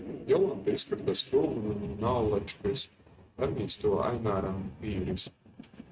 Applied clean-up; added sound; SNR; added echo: neural mask model RNNoise.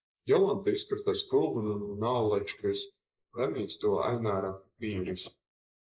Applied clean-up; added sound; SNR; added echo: neural mask model Resemble Enhance denoiser.